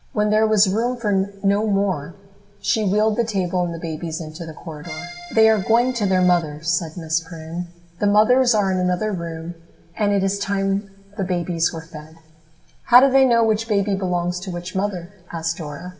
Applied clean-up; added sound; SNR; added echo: none; Accordion; 15 dB; reverberation time 1.0 s.